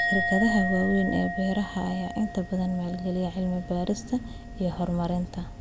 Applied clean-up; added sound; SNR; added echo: none; Musical instrument; 7 dB; none.